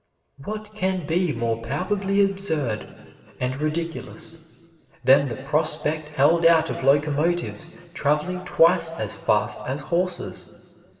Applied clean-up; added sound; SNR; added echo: none; none; none; reverberation time 2.3 s.